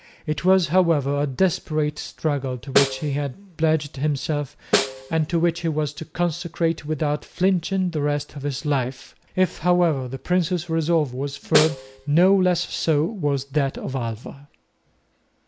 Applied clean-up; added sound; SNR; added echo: none; Snare drum; 6 dB; none.